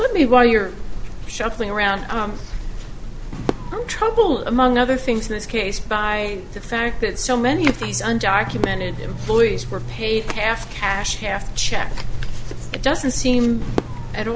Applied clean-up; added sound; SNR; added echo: none; Crowd / Fireworks; 16 dB; none.